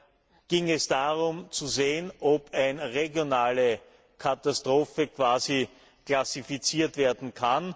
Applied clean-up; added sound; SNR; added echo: none; none; none; none.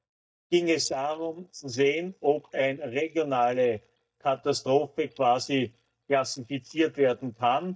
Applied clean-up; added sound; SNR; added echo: neural mask model DeepFilterNet 3.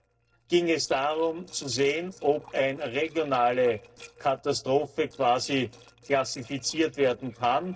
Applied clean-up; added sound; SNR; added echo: neural separator model SepFormer DNS4.